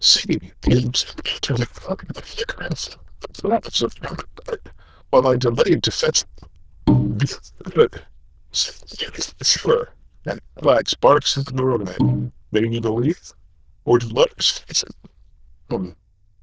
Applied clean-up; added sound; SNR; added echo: neural diffusion model UNIVERSE++.